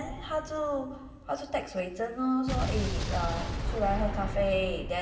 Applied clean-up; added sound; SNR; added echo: none; Explosion; 3 dB; reverberation time 1.8 s.